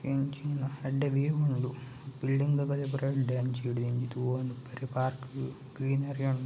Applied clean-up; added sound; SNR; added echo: none; none; none; none.